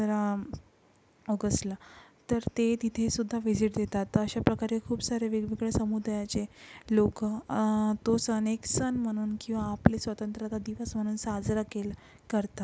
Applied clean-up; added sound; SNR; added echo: none; none; none; none.